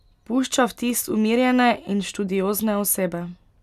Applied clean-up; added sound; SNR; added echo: none; none; none; none.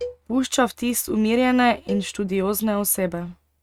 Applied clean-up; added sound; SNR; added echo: neural mask model RNNoise.